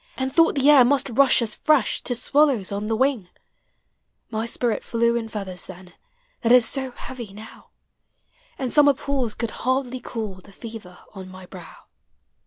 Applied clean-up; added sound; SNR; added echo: none; none; none; none.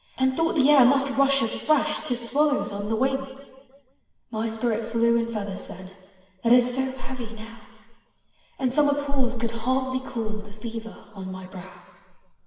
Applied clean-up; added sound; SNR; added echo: none; none; none; reverberation time 1.5 s.